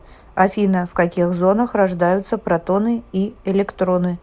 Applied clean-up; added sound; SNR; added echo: none; none; none; none.